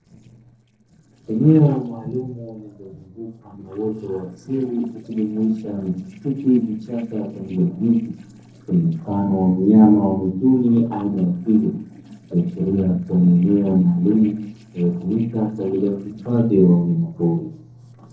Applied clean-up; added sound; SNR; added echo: neural separator model SepFormer DNS4.